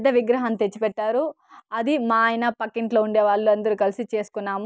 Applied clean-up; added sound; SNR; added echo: none; none; none; none.